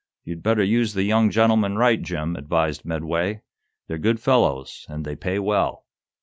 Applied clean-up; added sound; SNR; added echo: none; none; none; none.